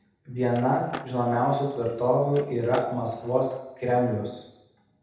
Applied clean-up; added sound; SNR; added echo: none; Skateboard; 17 dB; reverberation time 0.8 s.